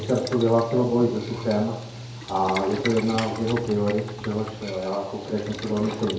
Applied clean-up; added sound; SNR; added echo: none; Boiling; 13 dB; reverberation time 2.3 s.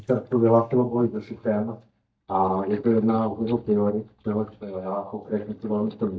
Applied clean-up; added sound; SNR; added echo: neural mask model DeepFilterNet 3.